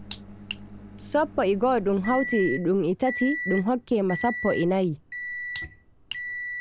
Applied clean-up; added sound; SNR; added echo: none; Microwave oven; 10 dB; none.